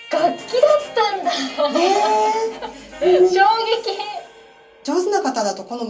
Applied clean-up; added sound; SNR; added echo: none; none; none; reverberation time 0.3 s.